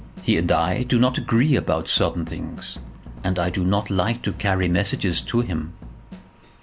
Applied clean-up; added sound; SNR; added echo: none; Drum / Drum kit; 16 dB; none.